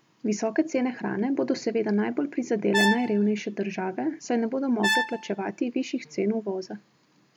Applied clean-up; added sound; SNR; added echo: none; Brass instrument; 4 dB; none.